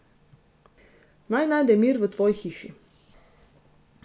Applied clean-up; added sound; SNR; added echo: none; none; none; none.